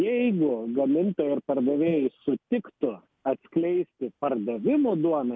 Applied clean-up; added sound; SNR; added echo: none; none; none; none.